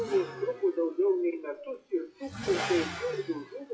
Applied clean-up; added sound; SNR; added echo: classical method WPE with log-MMSE.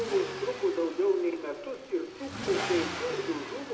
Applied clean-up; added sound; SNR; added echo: none; Accelerating, revving, vroom; 8 dB; reverberation time 0.6 s.